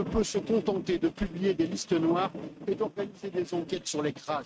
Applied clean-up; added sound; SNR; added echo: neural mask model RNNoise.